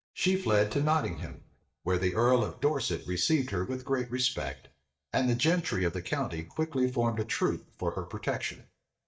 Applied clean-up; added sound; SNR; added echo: neural mask model DeepFilterNet 3.